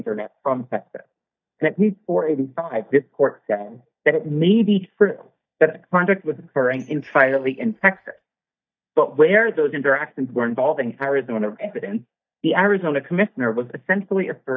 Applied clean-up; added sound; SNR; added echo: neural mask model DeepFilterNet 3.